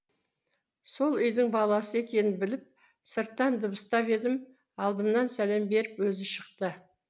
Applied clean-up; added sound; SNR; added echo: none; none; none; none.